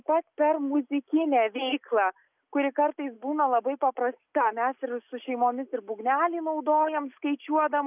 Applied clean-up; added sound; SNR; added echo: none; none; none; none.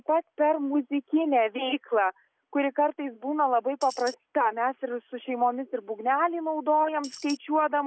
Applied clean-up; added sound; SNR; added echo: none; Tambourine; 14 dB; none.